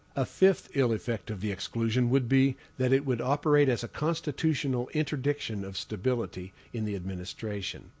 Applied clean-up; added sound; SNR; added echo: none; none; none; none.